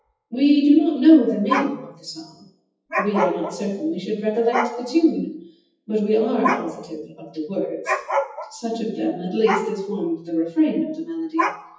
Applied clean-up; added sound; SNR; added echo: classical method WPE with log-MMSE.